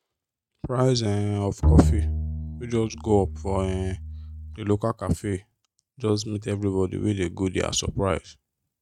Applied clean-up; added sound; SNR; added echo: neural mask model RNNoise.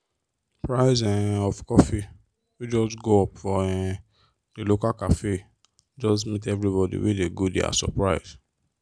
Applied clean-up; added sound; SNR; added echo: none; none; none; none.